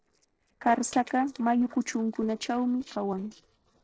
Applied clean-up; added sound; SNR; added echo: neural separator model SepFormer DNS4.